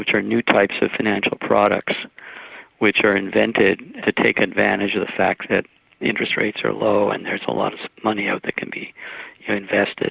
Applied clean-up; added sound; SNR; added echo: none; none; none; none.